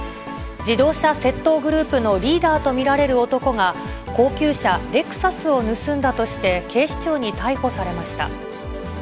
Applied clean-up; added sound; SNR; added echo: none; none; none; none.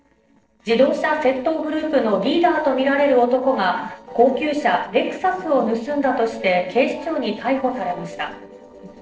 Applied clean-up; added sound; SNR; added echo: neural separator model SepFormer DNS4.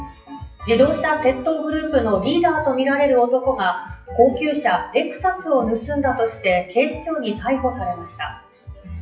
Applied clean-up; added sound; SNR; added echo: classical method WPE with log-MMSE.